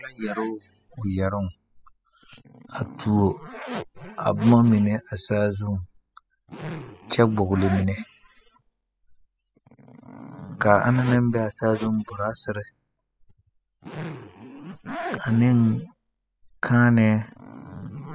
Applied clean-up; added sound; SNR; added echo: classical method spectral subtraction.